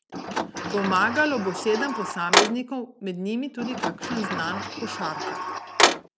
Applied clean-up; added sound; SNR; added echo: none; Sliding door; -2 dB; none.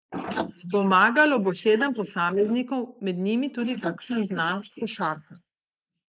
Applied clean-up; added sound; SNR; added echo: neural mask model Resemble Enhance denoiser.